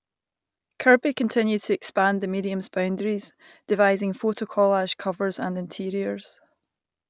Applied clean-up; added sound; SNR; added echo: none; none; none; none.